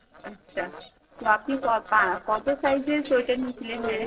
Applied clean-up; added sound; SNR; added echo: neural separator model SepFormer DNS4.